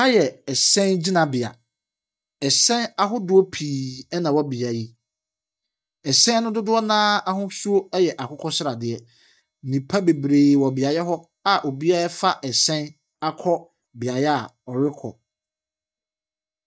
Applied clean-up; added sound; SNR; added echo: neural mask model DeepFilterNet 3.